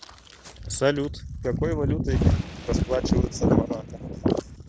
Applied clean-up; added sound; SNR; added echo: none; Thunder; 19 dB; none.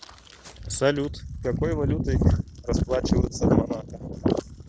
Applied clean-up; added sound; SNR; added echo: none; none; none; none.